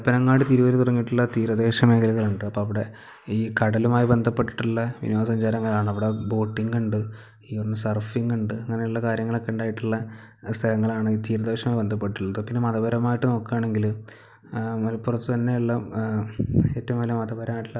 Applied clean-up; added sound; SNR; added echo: none; none; none; none.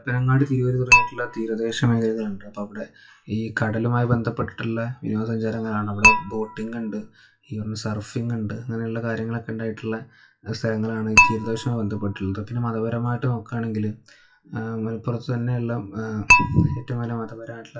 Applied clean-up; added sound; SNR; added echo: classical method WPE with log-MMSE.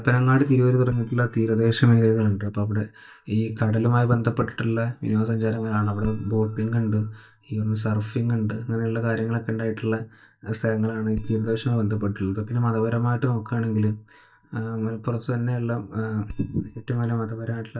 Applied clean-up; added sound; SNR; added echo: neural mask model DeepFilterNet 3.